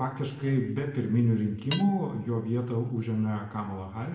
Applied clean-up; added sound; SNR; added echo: none; Cutlery, silverware / Dishes, pots, and pans; 18 dB; reverberation time 0.9 s.